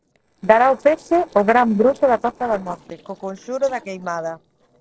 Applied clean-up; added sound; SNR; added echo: neural separator model SepFormer DNS4.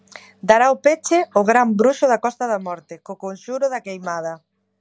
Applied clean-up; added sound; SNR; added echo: none; none; none; none.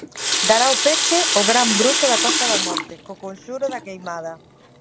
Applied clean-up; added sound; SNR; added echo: none; Water tap, faucet; -1 dB; none.